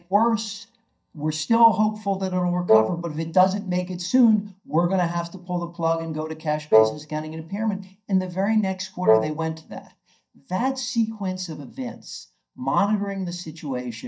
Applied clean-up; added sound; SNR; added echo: neural mask model DeepFilterNet 3.